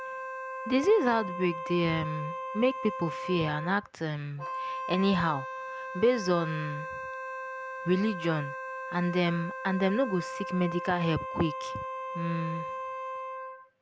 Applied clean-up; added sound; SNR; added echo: none; Wind instrument, woodwind instrument; 7 dB; none.